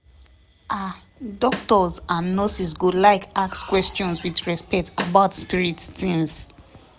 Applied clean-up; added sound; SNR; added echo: none; Snare drum; 9 dB; none.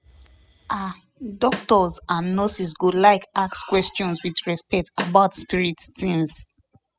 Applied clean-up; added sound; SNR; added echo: classical method spectral subtraction.